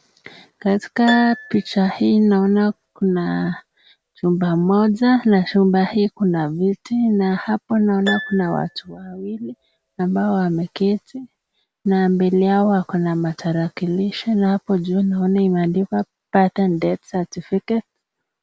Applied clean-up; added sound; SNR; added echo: none; Harp; 15 dB; none.